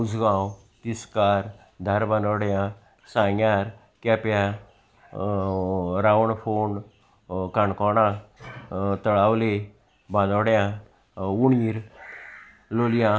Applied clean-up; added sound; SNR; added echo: none; none; none; none.